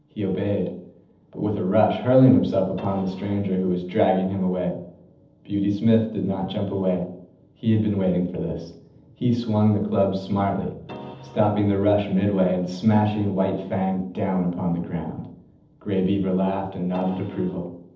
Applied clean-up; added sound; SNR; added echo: neural separator model SepFormer DNS4.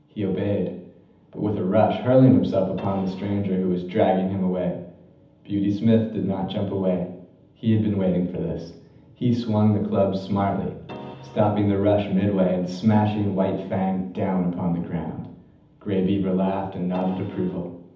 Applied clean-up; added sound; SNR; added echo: none; Keyboard (musical); 16 dB; reverberation time 0.8 s.